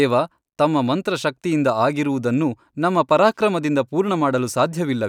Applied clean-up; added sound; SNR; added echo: none; none; none; none.